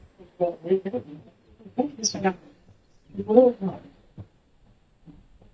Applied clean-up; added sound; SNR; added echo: neural mask model DeepFilterNet 3.